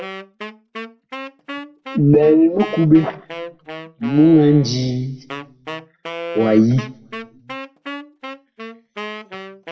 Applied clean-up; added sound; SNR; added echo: none; Wind instrument, woodwind instrument; 14 dB; reverberation time 0.7 s.